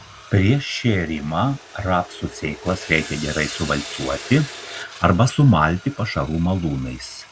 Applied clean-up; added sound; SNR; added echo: none; Sawing; 16 dB; none.